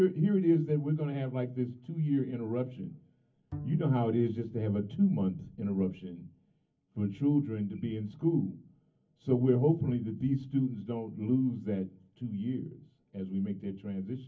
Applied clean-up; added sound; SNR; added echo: none; Bowed string instrument; 17 dB; reverberation time 0.3 s.